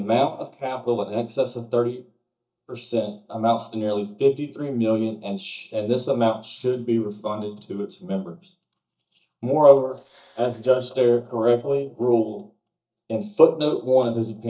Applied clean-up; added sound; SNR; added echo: neural mask model DeepFilterNet 3.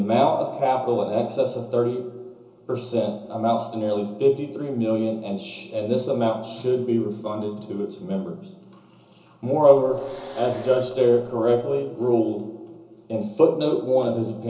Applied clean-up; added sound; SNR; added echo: none; Hiss; 19 dB; reverberation time 0.8 s.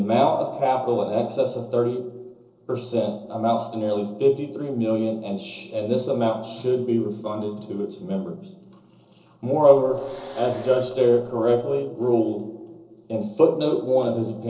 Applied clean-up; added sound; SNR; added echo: neural separator model SepFormer DNS4.